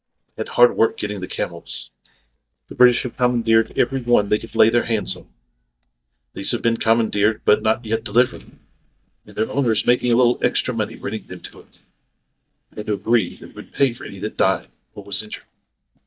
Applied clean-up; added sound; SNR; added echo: neural mask model DeepFilterNet 3.